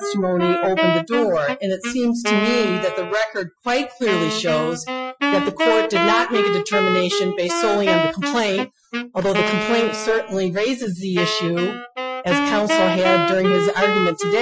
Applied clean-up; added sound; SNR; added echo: classical method Wiener filter.